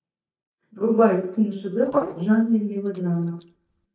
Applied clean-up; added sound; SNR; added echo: neural mask model DeepFilterNet 3.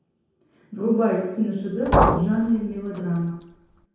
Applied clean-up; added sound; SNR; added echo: none; Liquid; -1 dB; reverberation time 0.9 s.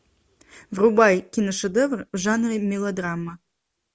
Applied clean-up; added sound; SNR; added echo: none; none; none; none.